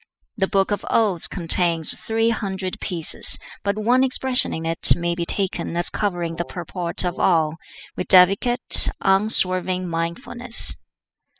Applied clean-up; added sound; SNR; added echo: classical method spectral subtraction.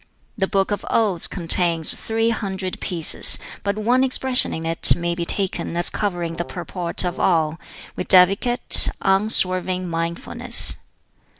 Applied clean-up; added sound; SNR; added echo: none; Brass instrument; 19 dB; none.